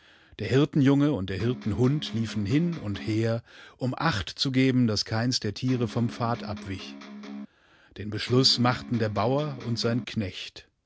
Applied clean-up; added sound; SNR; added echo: none; Electric guitar; 13 dB; none.